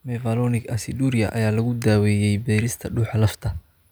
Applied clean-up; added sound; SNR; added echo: none; none; none; none.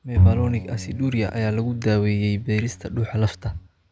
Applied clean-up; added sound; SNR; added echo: none; Bowed string instrument; 2 dB; none.